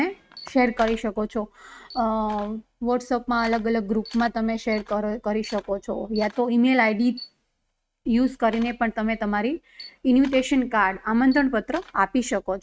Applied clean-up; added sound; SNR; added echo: neural mask model RNNoise.